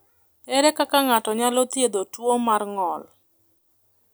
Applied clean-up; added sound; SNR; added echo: none; none; none; none.